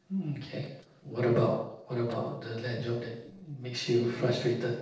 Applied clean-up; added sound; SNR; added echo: neural separator model SepFormer DNS4.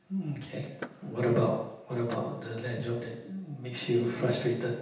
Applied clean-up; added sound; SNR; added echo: none; Door / Car; 18 dB; reverberation time 0.9 s.